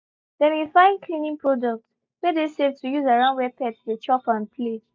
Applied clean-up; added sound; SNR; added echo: neural mask model DeepFilterNet 3.